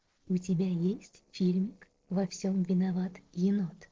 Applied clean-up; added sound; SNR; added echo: neural separator model SepFormer DNS4.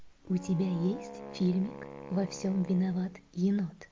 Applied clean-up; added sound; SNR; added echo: none; Wind instrument, woodwind instrument; 15 dB; none.